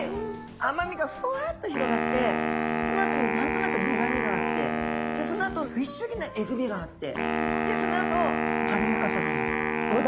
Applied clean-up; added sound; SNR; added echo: none; Wind instrument, woodwind instrument; -2 dB; none.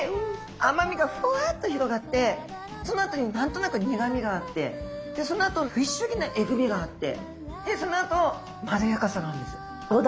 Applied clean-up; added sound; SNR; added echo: none; none; none; none.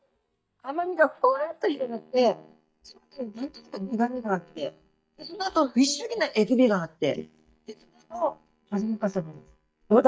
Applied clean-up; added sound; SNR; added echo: neural mask model DeepFilterNet 3.